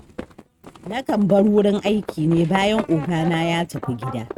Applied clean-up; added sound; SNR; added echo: neural mask model RNNoise.